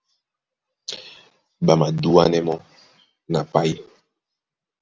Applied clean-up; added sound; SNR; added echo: none; none; none; none.